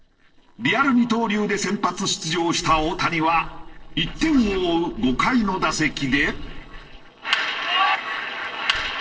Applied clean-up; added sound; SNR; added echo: neural separator model SepFormer DNS4.